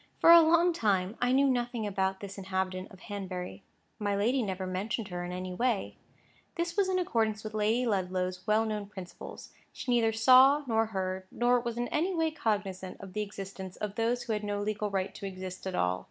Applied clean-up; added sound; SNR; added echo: none; none; none; none.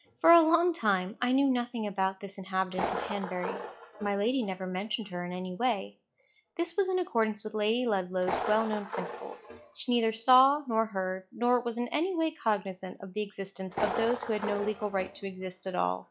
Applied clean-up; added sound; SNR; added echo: classical method log-MMSE.